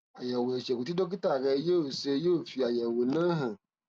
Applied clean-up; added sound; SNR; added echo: none; none; none; none.